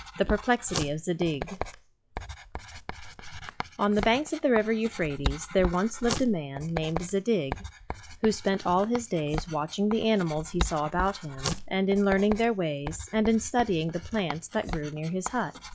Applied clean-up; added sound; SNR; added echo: classical method log-MMSE.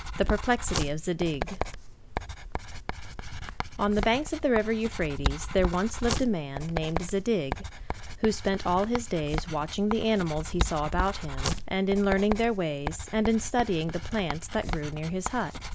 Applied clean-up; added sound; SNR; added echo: none; Writing; 5 dB; none.